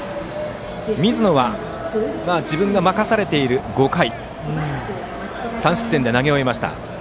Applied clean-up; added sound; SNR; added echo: none; Wind; 13 dB; none.